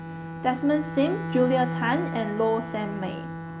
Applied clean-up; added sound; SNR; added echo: none; Bowed string instrument; 7 dB; none.